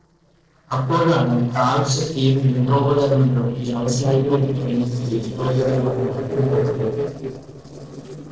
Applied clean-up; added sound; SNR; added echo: neural separator model SepFormer DNS4.